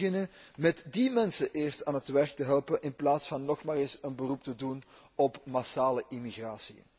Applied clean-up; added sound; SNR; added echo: none; none; none; none.